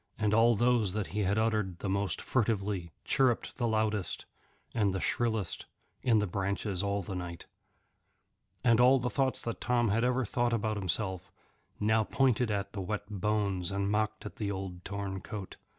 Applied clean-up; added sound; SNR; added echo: none; none; none; none.